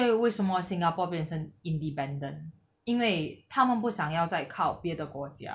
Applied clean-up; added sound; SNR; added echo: none; none; none; none.